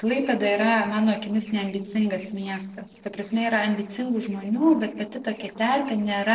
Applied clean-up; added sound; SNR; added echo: neural separator model SepFormer DNS4.